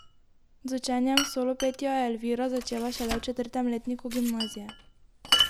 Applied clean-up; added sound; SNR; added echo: none; Glass; 4 dB; none.